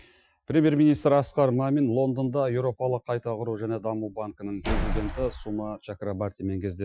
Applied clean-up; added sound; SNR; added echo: classical method Wiener filter.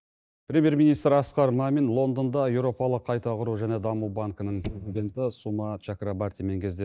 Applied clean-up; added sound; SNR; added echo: neural mask model DeepFilterNet 3.